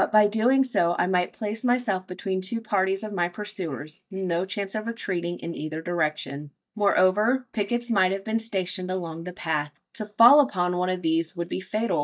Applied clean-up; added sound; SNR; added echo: neural mask model DeepFilterNet 3.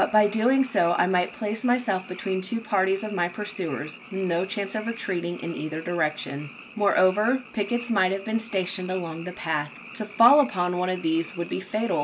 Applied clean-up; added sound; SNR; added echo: none; Frog; 18 dB; none.